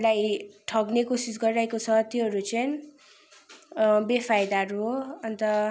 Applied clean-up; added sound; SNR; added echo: none; none; none; none.